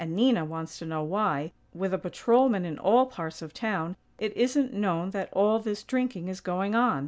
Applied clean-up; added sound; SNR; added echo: none; none; none; none.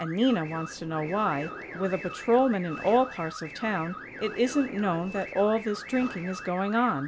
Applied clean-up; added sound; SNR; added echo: none; Train + Alarm / Car; 13 dB; none.